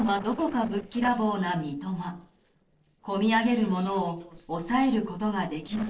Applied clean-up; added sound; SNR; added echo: neural separator model SepFormer DNS4.